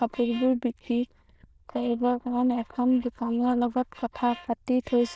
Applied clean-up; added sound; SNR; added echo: neural diffusion model UNIVERSE++.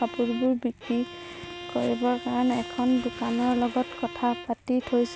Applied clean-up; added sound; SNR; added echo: none; Bowed string instrument; 14 dB; none.